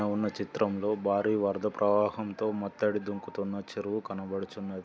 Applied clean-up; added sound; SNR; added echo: none; none; none; none.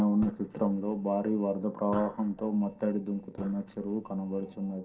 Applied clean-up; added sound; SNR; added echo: neural separator model SepFormer DNS4.